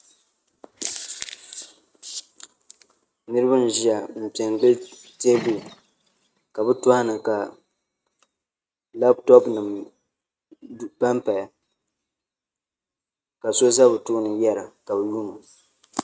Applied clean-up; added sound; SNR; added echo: neural mask model RNNoise.